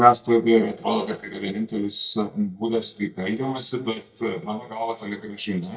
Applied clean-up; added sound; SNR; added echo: neural mask model DeepFilterNet 3.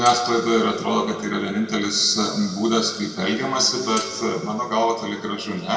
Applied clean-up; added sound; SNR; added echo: none; Cutlery, silverware; 16 dB; reverberation time 2.2 s.